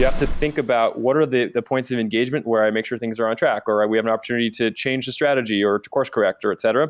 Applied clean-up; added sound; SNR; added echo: none; Explosion; 11 dB; none.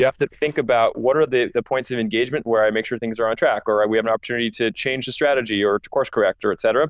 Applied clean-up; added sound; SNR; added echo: neural diffusion model UNIVERSE++.